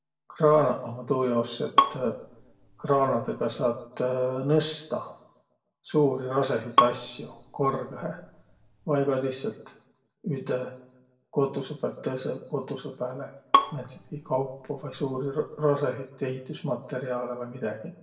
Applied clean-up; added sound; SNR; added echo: none; Bowed string instrument; 1 dB; reverberation time 0.6 s.